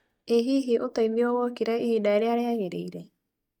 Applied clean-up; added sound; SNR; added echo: neural mask model DeepFilterNet 3.